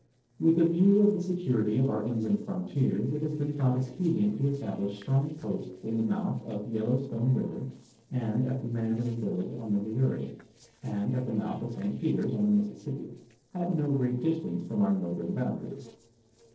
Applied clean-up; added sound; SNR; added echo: neural separator model SepFormer DNS4.